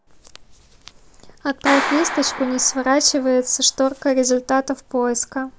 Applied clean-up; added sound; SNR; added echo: none; Clapping; 10 dB; none.